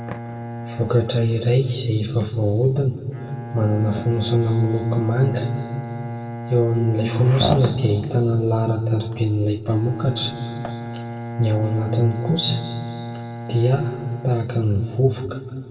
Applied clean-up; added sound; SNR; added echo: none; Bowed string instrument; 12 dB; reverberation time 1.9 s.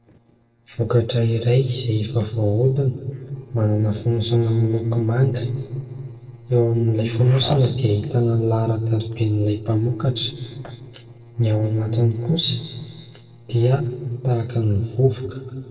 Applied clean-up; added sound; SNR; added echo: neural separator model SepFormer DNS4.